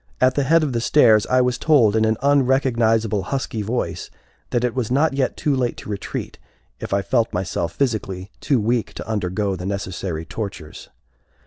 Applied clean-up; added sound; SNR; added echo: none; none; none; none.